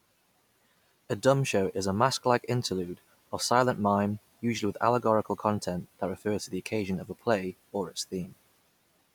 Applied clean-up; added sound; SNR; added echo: none; none; none; none.